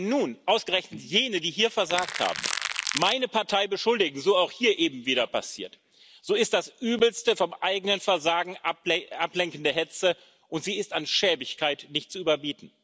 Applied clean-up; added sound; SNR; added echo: none; Crackle; 4 dB; none.